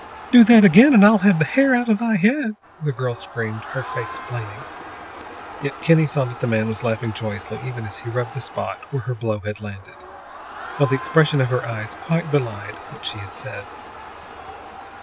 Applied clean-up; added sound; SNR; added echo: none; Crowd; 15 dB; none.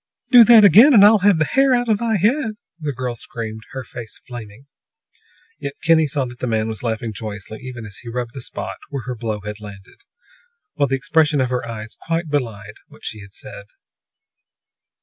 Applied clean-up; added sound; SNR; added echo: none; none; none; none.